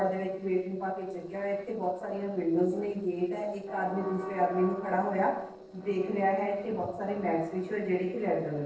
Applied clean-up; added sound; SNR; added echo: neural separator model SepFormer DNS4.